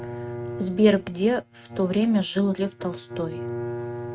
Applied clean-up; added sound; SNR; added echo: neural mask model RNNoise.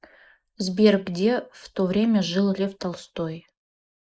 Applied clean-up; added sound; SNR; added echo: neural mask model Resemble Enhance denoiser.